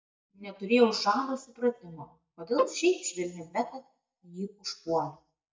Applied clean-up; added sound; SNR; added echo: neural mask model DeepFilterNet 3.